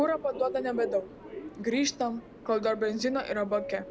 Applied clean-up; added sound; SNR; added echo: none; Subway, metro, underground; 12 dB; none.